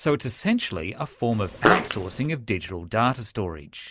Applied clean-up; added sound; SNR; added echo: none; Fart; -1 dB; none.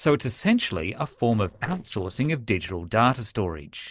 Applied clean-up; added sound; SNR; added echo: neural separator model SepFormer DNS4.